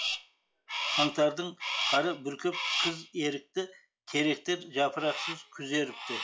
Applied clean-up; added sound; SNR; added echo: classical method log-MMSE.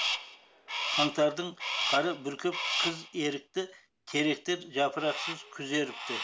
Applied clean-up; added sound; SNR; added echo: none; Crow; 4 dB; none.